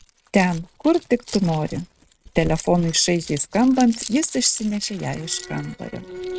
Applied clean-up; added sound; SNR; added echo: neural mask model RNNoise.